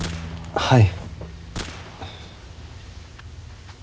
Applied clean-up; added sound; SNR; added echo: none; Bowed string instrument + Gunshot, gunfire; 12 dB; none.